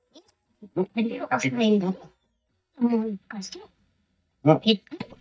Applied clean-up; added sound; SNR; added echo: neural mask model DeepFilterNet 3.